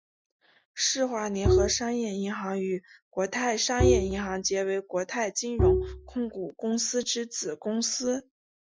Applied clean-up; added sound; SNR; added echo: classical method Wiener filter.